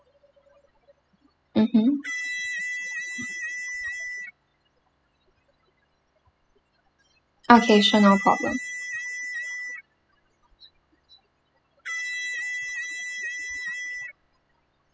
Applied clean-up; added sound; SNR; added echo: classical method spectral subtraction.